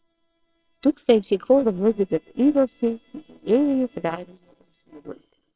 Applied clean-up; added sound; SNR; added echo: neural separator model SepFormer WHAMR!.